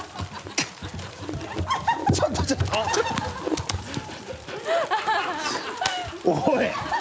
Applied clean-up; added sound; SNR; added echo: none; Wind; 12 dB; none.